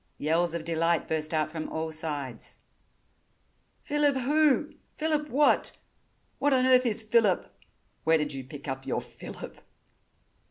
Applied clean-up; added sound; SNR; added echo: none; none; none; none.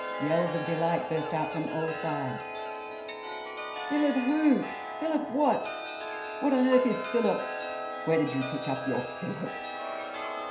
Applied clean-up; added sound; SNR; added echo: none; Chime; 6 dB; reverberation time 0.5 s.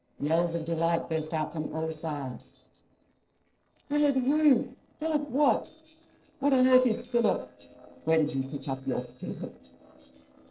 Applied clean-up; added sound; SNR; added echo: neural separator model SepFormer DNS4.